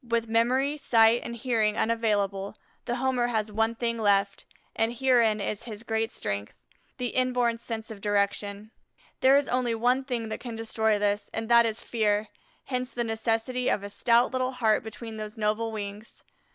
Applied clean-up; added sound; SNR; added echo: none; none; none; none.